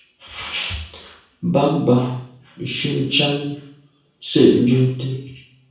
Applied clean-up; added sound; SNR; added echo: none; none; none; reverberation time 0.7 s.